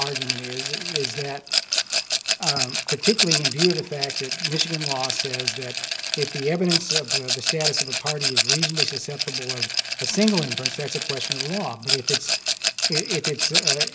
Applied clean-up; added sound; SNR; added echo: none; Rattle; -3 dB; none.